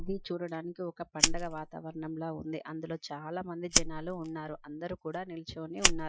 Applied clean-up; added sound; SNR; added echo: classical method Wiener filter.